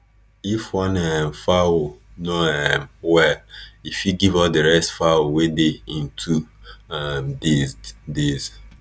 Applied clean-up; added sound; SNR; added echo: none; none; none; none.